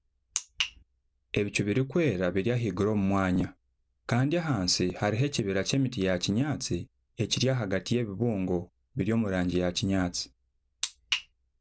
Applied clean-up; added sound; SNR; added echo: none; none; none; none.